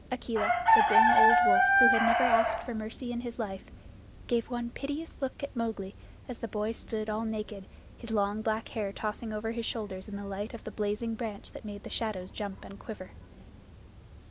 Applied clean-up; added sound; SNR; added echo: none; Chicken, rooster; -2 dB; none.